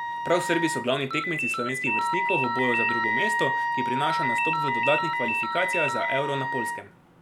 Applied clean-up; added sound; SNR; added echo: none; Wind instrument, woodwind instrument + Ringtone; -2 dB; none.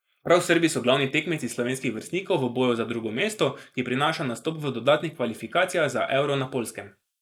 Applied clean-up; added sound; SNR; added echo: neural mask model Resemble Enhance denoiser.